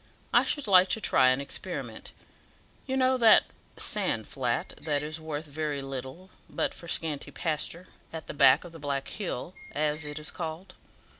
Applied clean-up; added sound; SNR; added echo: none; Squeak; 10 dB; none.